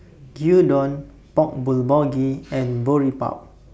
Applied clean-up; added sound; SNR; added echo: none; none; none; none.